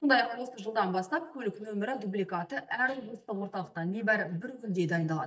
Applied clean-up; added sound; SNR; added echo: neural mask model DeepFilterNet 3.